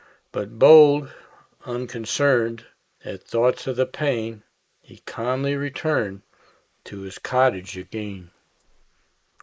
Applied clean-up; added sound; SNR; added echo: neural mask model Resemble Enhance denoiser.